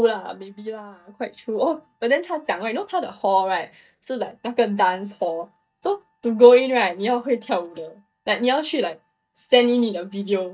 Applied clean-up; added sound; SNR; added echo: neural mask model DeepFilterNet 3.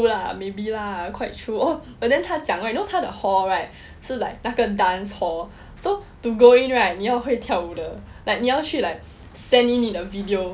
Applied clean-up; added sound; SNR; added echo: none; none; none; none.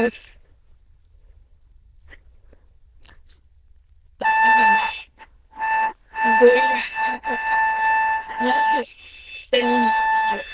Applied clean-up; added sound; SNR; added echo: neural diffusion model UNIVERSE++.